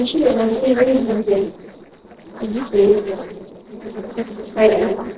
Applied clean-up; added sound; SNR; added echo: neural separator model SepFormer DNS4.